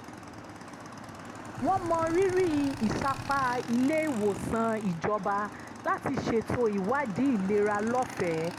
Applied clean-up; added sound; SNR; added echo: none; Motorcycle / Engine + Gunshot, gunfire; 12 dB; none.